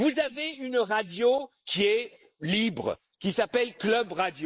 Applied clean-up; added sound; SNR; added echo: neural mask model Resemble Enhance denoiser.